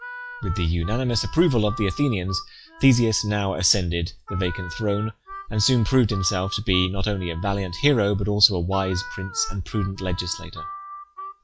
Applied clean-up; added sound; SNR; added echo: classical method log-MMSE.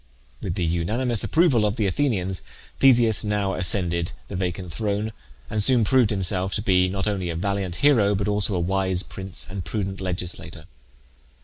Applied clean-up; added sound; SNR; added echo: neural mask model Resemble Enhance denoiser.